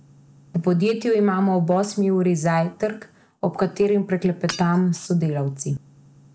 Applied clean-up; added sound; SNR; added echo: none; Shatter / Hammer; 16 dB; none.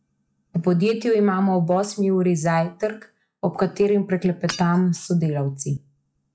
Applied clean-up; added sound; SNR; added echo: classical method log-MMSE.